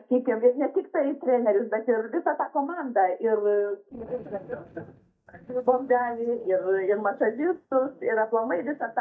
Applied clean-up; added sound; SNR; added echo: neural mask model DeepFilterNet 3.